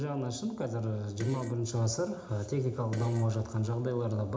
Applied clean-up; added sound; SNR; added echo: none; Fart; 18 dB; reverberation time 0.8 s.